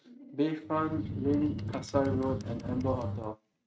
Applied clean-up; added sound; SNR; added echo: neural mask model RNNoise.